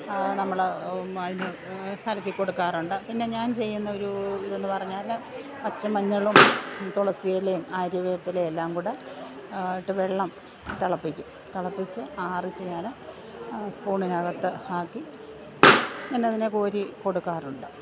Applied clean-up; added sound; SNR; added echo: none; Explosion; 2 dB; none.